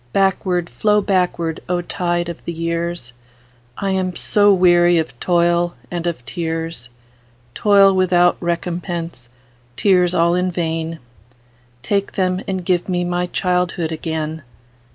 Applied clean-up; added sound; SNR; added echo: none; none; none; none.